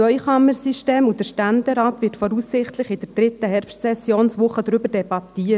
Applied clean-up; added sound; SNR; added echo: none; none; none; none.